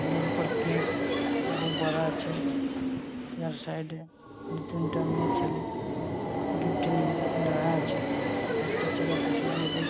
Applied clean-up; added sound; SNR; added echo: none; Subway, metro, underground; -4 dB; none.